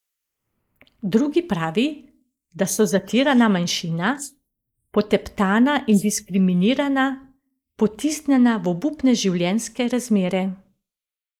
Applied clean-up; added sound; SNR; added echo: neural mask model Resemble Enhance denoiser.